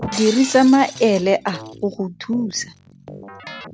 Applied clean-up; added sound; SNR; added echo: none; Keyboard (musical) + Shatter; 14 dB; none.